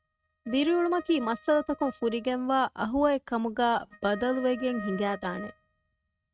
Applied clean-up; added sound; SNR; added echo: neural mask model RNNoise.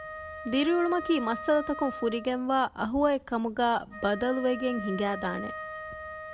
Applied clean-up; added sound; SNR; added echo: none; Wind instrument, woodwind instrument; 12 dB; none.